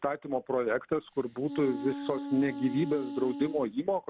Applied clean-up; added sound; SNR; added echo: none; Wind instrument, woodwind instrument; 9 dB; none.